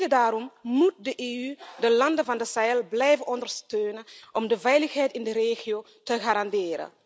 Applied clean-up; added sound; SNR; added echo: none; none; none; none.